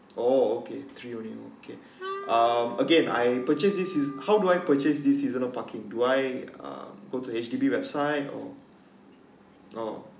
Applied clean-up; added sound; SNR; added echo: none; Wind instrument, woodwind instrument; 15 dB; none.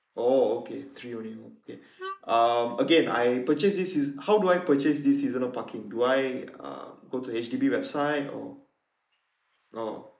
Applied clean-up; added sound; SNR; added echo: neural mask model Resemble Enhance denoiser.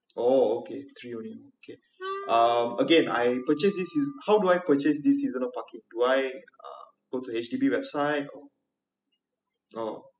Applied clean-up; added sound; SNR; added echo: classical method spectral subtraction.